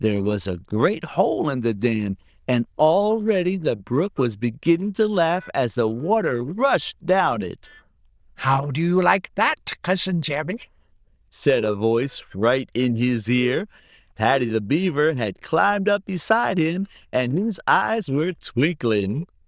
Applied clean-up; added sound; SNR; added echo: neural diffusion model UNIVERSE++.